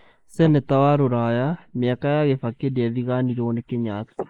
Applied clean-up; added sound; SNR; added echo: neural mask model Resemble Enhance denoiser.